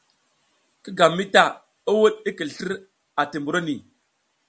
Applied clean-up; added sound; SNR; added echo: none; none; none; none.